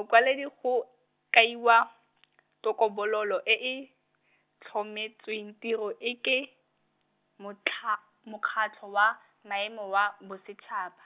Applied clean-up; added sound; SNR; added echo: none; none; none; none.